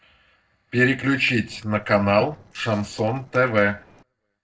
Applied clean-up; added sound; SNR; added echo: neural separator model SepFormer DNS4.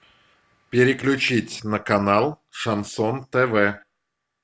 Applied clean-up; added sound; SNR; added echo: none; none; none; none.